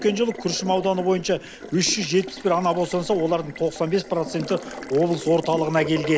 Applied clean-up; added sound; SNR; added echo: none; Water tap, faucet; 13 dB; none.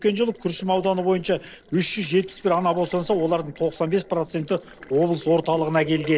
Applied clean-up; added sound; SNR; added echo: neural separator model SepFormer DNS4.